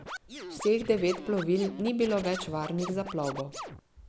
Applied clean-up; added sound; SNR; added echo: none; Scratching (performance technique); 12 dB; none.